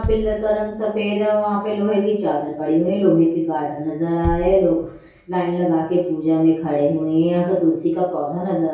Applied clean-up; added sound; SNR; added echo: none; Bass drum; 15 dB; reverberation time 0.6 s.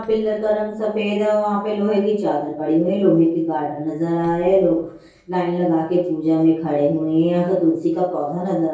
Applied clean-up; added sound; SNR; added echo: neural separator model SepFormer DNS4.